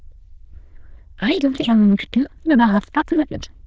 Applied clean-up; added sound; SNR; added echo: neural diffusion model UNIVERSE++.